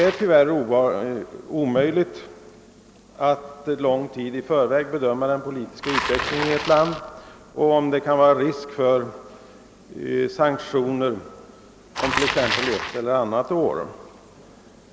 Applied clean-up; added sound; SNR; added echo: none; Bicycle; 11 dB; none.